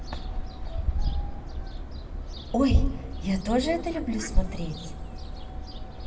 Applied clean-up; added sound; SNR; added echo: none; Fowl; 9 dB; reverberation time 2.5 s.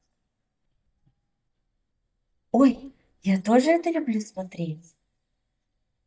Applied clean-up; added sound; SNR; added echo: neural mask model DeepFilterNet 3.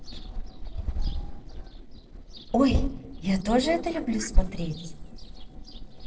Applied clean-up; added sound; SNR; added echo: neural separator model SepFormer DNS4.